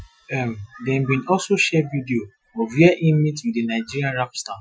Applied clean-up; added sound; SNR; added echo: classical method Wiener filter.